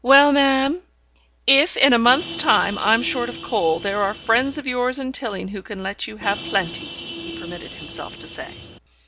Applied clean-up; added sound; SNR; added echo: none; Vehicle horn, car horn, honking; 13 dB; none.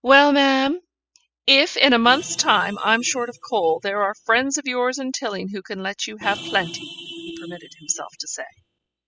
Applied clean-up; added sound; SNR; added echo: classical method spectral subtraction.